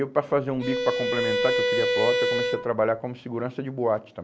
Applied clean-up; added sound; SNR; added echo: none; Bowed string instrument; -2 dB; none.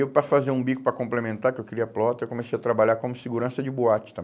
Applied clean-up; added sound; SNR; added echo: none; none; none; none.